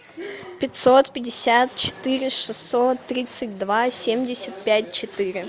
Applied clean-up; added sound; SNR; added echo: none; none; none; none.